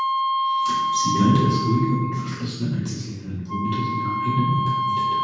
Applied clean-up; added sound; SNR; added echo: none; Wind instrument, woodwind instrument; 1 dB; reverberation time 1.2 s.